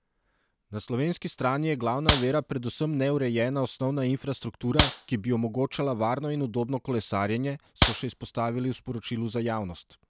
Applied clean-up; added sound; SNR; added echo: none; Clapping; -4 dB; none.